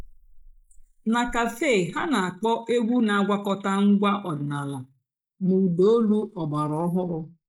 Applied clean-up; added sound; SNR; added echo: neural mask model Resemble Enhance denoiser.